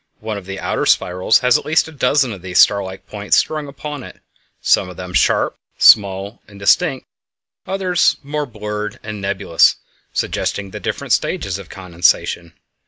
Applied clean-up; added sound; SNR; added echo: none; none; none; none.